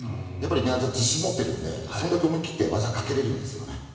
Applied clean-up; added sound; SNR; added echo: none; none; none; reverberation time 1.3 s.